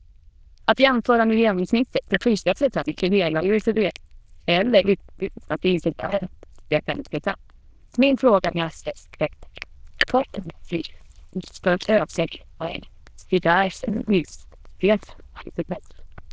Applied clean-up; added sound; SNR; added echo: neural diffusion model UNIVERSE++.